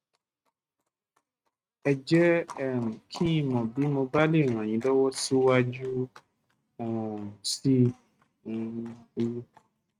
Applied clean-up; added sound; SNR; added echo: neural mask model RNNoise.